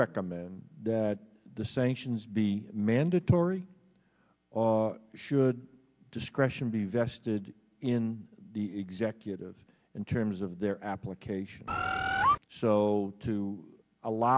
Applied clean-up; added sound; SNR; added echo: none; Bird; -3 dB; none.